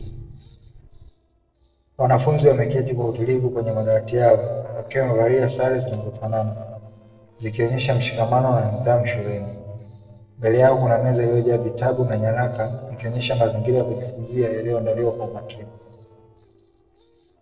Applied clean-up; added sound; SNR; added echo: neural separator model SepFormer DNS4.